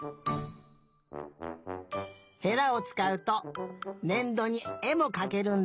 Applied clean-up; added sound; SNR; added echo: none; none; none; none.